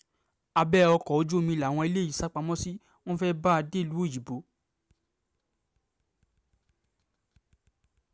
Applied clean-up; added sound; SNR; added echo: none; none; none; none.